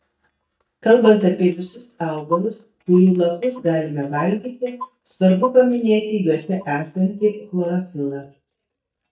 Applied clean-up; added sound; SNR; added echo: neural mask model DeepFilterNet 3.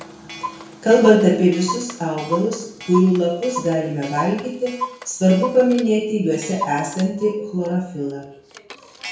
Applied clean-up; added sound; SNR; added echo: none; Clock; 13 dB; reverberation time 0.5 s.